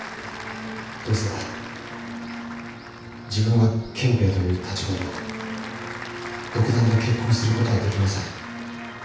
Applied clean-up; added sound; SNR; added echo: none; Applause / Crowd; 14 dB; reverberation time 0.9 s.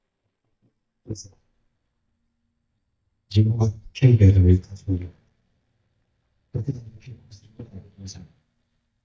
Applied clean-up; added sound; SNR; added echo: neural mask model DeepFilterNet 3.